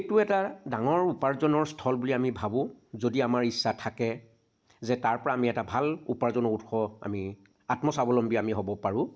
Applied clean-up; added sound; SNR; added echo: none; none; none; none.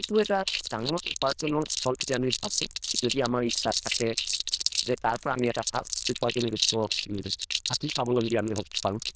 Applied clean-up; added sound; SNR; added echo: neural diffusion model UNIVERSE++.